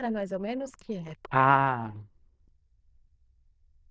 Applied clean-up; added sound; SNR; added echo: neural diffusion model UNIVERSE++.